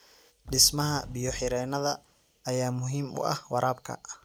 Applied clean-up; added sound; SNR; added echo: none; Fireworks; 18 dB; none.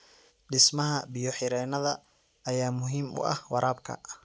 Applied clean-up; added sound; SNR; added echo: none; none; none; none.